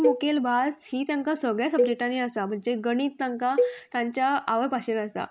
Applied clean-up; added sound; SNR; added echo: none; Cowbell; 5 dB; none.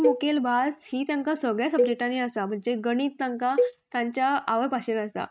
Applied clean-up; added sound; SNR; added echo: neural mask model RNNoise.